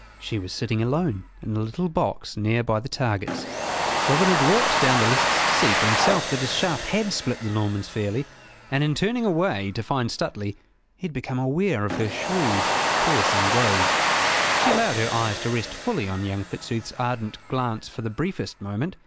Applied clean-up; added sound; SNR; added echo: none; Domestic sounds, home sounds; 1 dB; none.